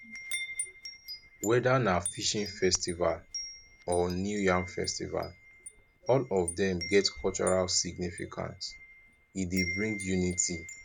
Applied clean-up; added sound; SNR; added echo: none; Wind chime; 11 dB; none.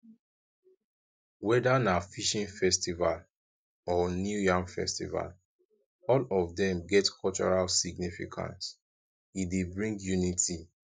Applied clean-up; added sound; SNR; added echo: none; none; none; none.